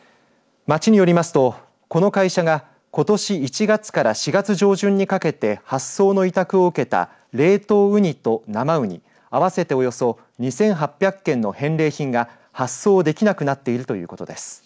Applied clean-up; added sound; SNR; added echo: none; none; none; none.